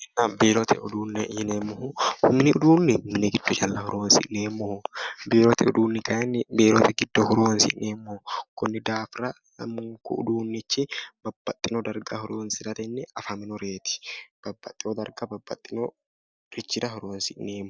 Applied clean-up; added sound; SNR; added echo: none; none; none; none.